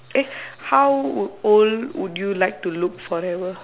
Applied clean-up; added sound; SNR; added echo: none; none; none; none.